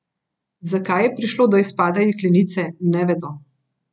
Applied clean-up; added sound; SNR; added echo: none; none; none; none.